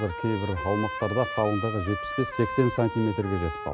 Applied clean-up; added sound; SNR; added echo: none; Trumpet; 7 dB; none.